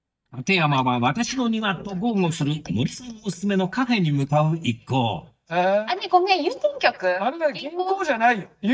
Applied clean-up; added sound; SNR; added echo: neural mask model DeepFilterNet 3.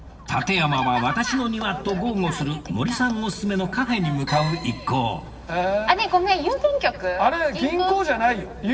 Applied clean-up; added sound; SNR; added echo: none; Dog; 20 dB; reverberation time 2.1 s.